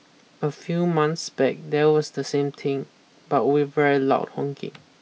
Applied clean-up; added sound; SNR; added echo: none; none; none; none.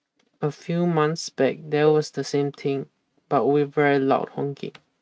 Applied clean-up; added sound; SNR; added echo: neural mask model RNNoise.